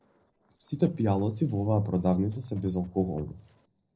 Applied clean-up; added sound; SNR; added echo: neural separator model SepFormer DNS4.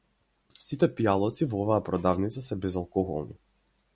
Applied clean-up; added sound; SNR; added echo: none; none; none; none.